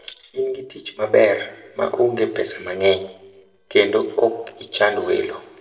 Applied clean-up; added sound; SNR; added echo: neural separator model SepFormer DNS4.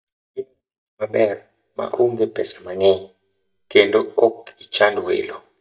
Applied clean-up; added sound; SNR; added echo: neural mask model DeepFilterNet 3.